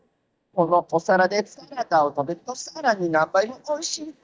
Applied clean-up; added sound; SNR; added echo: neural mask model DeepFilterNet 3.